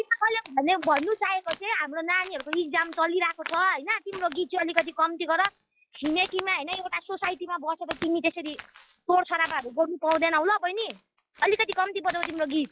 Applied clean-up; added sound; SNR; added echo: classical method log-MMSE.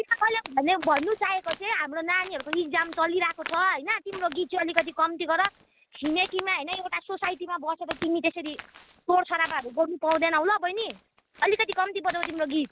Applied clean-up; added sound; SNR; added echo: none; Crack; 13 dB; none.